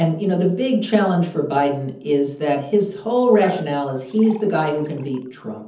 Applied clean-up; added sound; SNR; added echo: none; Dishes, pots, and pans / Chink, clink; 20 dB; reverberation time 0.7 s.